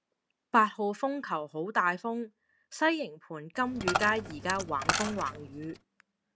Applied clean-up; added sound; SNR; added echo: none; Coin (dropping); 3 dB; none.